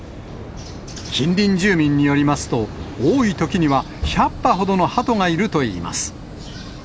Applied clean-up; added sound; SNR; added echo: none; none; none; none.